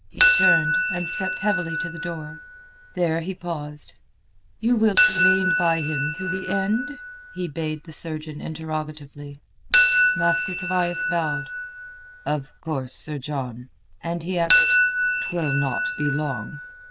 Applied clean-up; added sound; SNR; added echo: neural diffusion model UNIVERSE++.